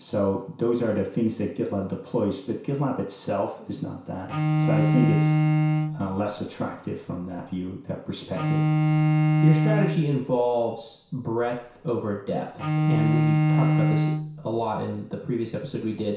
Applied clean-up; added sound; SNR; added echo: none; Bowed string instrument; -4 dB; reverberation time 0.6 s.